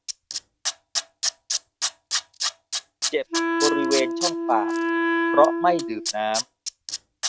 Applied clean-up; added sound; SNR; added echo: none; Wind instrument, woodwind instrument + Tools; -1 dB; none.